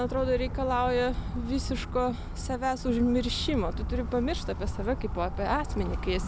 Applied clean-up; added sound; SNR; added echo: none; Bowed string instrument; 17 dB; none.